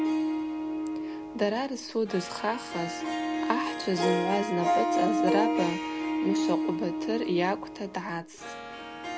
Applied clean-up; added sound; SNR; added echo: none; Harp; -2 dB; none.